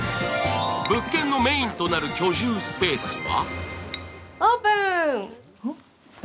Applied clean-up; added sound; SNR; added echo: none; Cutlery, silverware / Dishes, pots, and pans; 14 dB; none.